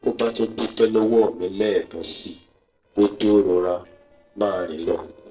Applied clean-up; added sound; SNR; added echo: neural separator model SepFormer DNS4.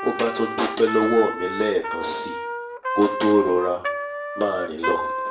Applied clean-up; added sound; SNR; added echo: none; Trumpet; 5 dB; reverberation time 0.4 s.